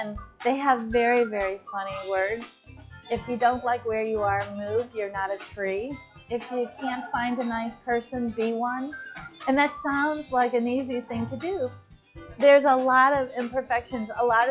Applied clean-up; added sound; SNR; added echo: classical method log-MMSE.